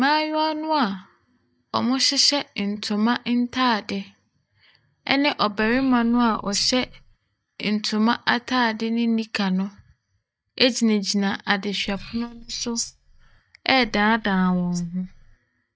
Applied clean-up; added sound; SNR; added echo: neural mask model DeepFilterNet 3.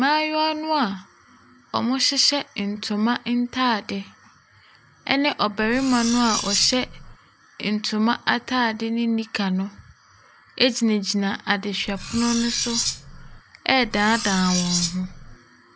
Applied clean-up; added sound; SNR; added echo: none; Cutlery, silverware; 5 dB; none.